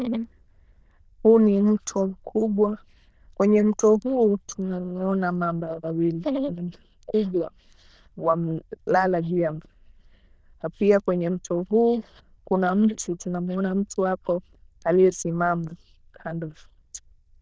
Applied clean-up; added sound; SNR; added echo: neural diffusion model UNIVERSE++.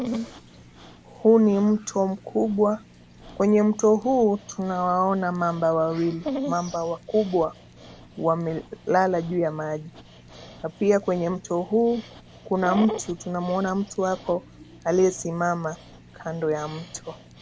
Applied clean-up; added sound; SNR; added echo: none; Dog; 15 dB; none.